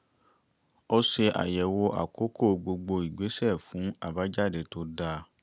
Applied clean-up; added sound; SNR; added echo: none; none; none; none.